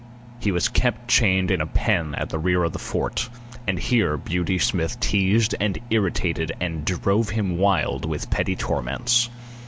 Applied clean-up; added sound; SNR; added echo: none; Engine; 16 dB; none.